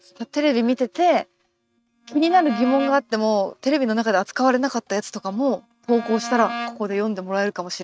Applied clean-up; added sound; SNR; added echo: neural mask model RNNoise.